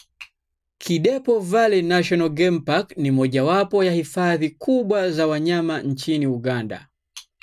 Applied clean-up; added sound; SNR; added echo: none; none; none; none.